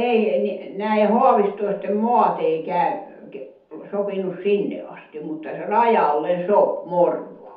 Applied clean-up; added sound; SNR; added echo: none; none; none; reverberation time 0.6 s.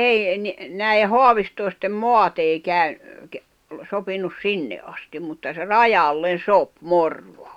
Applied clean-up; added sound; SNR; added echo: none; none; none; none.